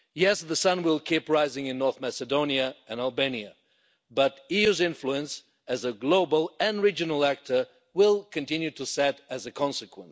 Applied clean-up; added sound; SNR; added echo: none; none; none; none.